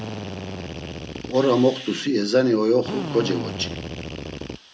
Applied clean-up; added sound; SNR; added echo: none; Drill; 9 dB; none.